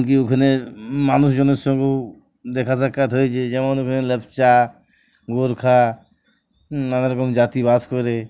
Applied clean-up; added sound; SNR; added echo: none; none; none; none.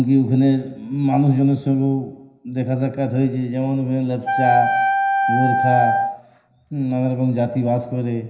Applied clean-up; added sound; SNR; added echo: none; Wind instrument, woodwind instrument; 1 dB; reverberation time 0.9 s.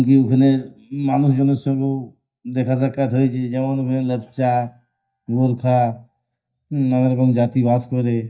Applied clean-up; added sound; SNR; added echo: neural mask model DeepFilterNet 3.